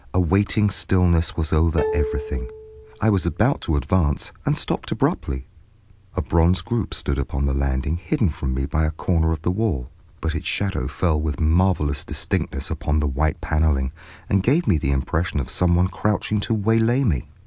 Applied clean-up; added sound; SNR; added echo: none; Plucked string instrument; 9 dB; none.